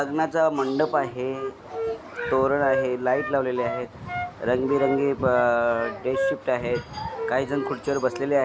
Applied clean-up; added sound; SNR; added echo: none; Wind instrument, woodwind instrument; 8 dB; none.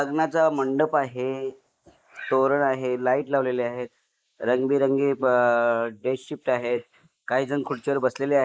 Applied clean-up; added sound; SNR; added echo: neural mask model Resemble Enhance denoiser.